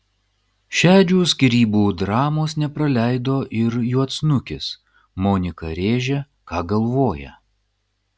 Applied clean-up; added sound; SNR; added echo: none; none; none; none.